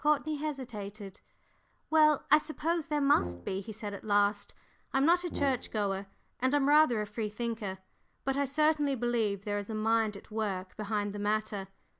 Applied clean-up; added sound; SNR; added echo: none; Brass instrument; 12 dB; none.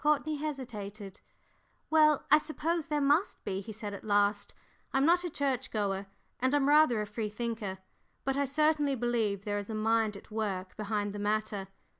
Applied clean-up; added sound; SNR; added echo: none; none; none; none.